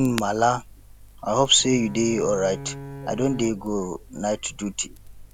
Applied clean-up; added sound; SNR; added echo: none; Bowed string instrument + Crackle; 15 dB; none.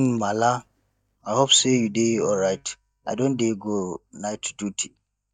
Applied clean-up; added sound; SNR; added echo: neural mask model DeepFilterNet 3.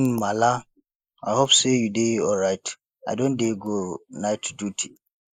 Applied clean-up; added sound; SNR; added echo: neural mask model Resemble Enhance denoiser.